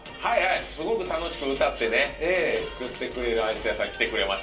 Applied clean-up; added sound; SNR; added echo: none; none; none; reverberation time 0.3 s.